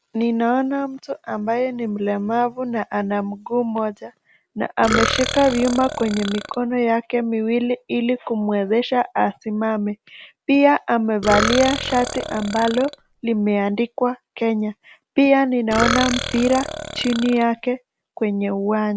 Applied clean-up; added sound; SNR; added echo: none; Burping, eructation; 5 dB; none.